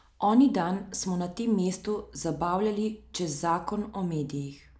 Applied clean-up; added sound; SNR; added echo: none; none; none; none.